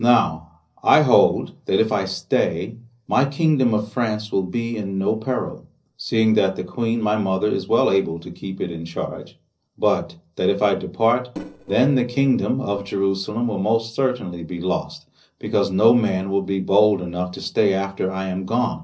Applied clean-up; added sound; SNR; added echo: neural separator model SepFormer DNS4.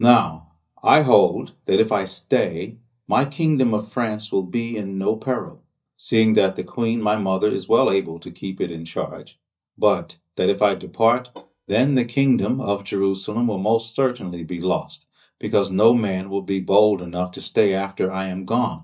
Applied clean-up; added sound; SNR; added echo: neural mask model DeepFilterNet 3.